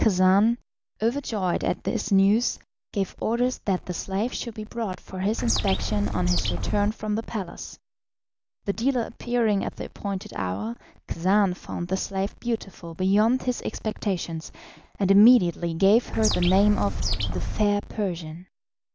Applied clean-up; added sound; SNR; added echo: none; Bird; 0 dB; none.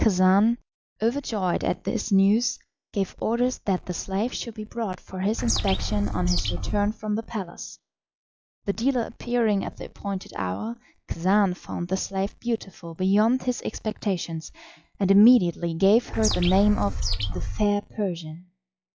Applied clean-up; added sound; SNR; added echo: classical method log-MMSE.